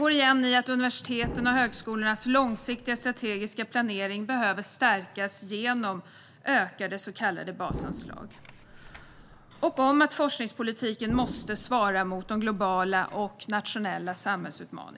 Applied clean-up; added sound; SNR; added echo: none; Explosion; 13 dB; none.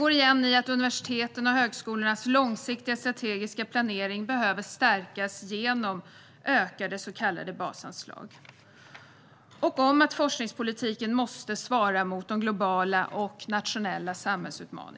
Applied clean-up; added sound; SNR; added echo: none; none; none; none.